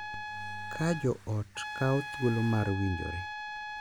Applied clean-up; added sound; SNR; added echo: none; Trumpet; 8 dB; none.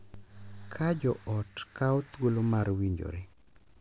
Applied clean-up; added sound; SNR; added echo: none; none; none; none.